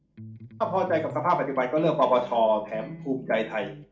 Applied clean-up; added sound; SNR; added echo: none; Electric guitar; 17 dB; reverberation time 0.4 s.